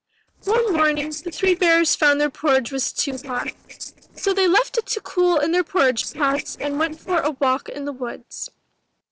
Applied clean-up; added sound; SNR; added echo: neural separator model SepFormer DNS4.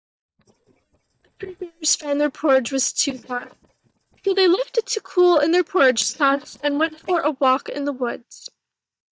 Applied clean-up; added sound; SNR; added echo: neural mask model DeepFilterNet 3.